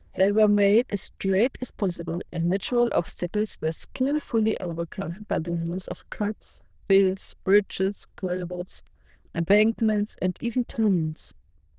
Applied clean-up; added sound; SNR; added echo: neural diffusion model UNIVERSE++.